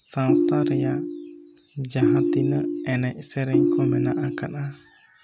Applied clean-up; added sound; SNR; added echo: none; Ringtone; -4 dB; none.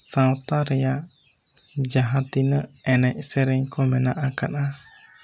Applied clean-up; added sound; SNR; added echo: none; none; none; none.